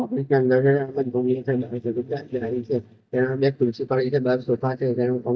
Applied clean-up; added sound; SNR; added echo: neural mask model DeepFilterNet 3.